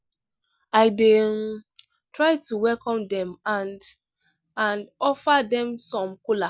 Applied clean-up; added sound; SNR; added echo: none; none; none; none.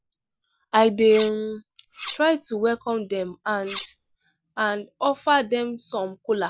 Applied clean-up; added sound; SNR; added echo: none; Cutlery, silverware; 7 dB; none.